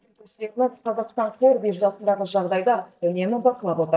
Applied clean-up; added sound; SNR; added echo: neural mask model DeepFilterNet 3.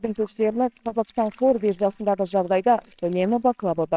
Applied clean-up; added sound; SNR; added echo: neural separator model SepFormer WHAMR!.